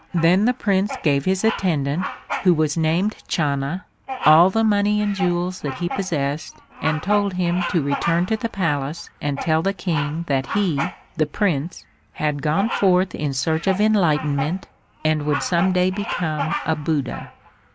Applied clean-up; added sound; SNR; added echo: none; Bird vocalization, bird call, bird song; 11 dB; none.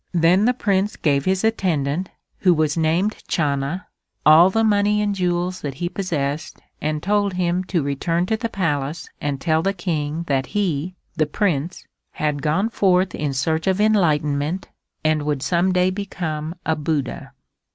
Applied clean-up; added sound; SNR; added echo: none; none; none; none.